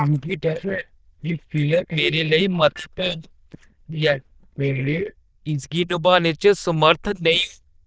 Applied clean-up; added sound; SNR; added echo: neural diffusion model UNIVERSE++.